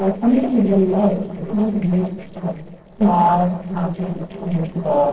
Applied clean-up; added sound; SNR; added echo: neural separator model SepFormer DNS4.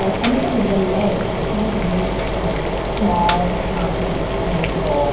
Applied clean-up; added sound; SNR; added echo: none; Boiling; -1 dB; reverberation time 0.9 s.